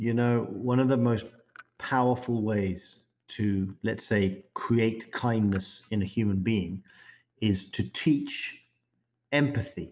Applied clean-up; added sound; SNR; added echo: none; none; none; none.